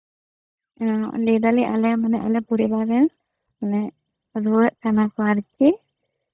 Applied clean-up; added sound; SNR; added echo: neural mask model DeepFilterNet 3.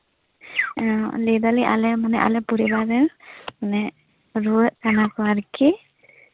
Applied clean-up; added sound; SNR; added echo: none; none; none; none.